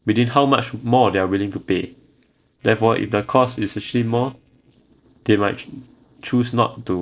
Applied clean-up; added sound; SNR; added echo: neural separator model SepFormer DNS4.